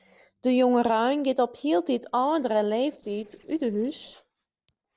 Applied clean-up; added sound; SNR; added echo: neural separator model SepFormer DNS4.